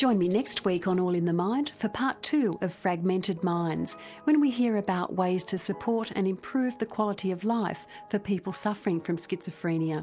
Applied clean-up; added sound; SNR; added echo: none; none; none; none.